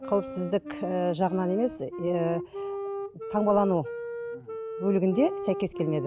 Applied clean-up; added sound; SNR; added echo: none; Wind instrument, woodwind instrument; 8 dB; none.